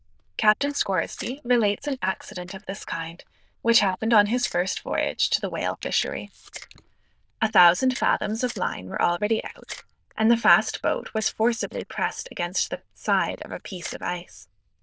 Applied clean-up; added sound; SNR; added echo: neural diffusion model UNIVERSE++.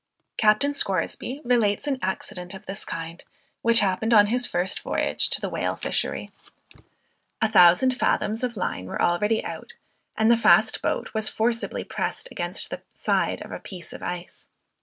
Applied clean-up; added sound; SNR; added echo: none; none; none; none.